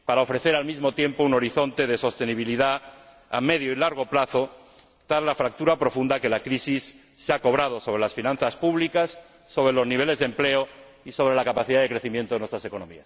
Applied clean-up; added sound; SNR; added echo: none; none; none; none.